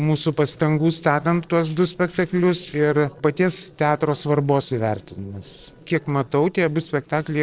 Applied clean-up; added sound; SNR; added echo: neural separator model SepFormer DNS4.